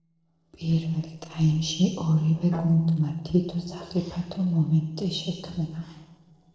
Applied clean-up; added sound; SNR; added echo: neural separator model SepFormer DNS4.